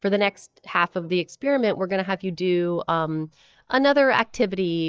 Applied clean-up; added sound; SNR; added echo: neural mask model DeepFilterNet 3.